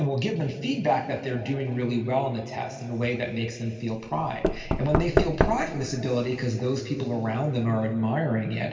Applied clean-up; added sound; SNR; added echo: none; Knock / Wood; 1 dB; reverberation time 2.4 s.